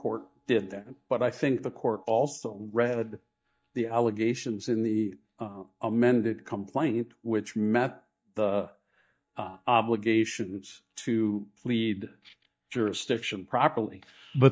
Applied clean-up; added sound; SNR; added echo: neural mask model DeepFilterNet 3.